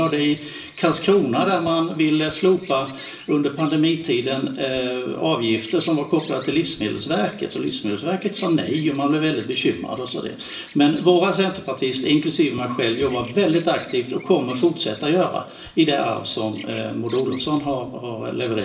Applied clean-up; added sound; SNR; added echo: none; Bird vocalization, bird call, bird song; 18 dB; reverberation time 0.7 s.